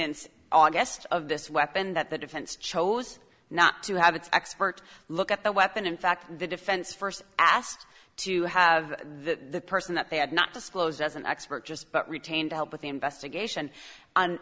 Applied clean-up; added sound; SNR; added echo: none; none; none; none.